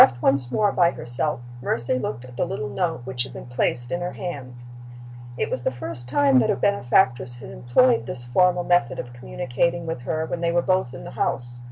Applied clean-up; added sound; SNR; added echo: none; none; none; none.